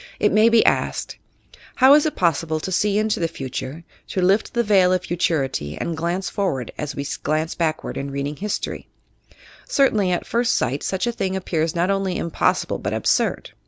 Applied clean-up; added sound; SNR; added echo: none; none; none; none.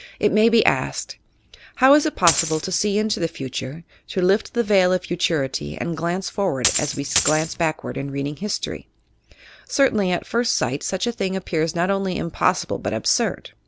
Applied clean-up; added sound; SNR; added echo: none; Coin (dropping); 2 dB; none.